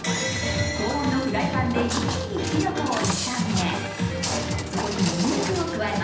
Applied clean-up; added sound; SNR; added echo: none; Walk, footsteps; 7 dB; reverberation time 0.9 s.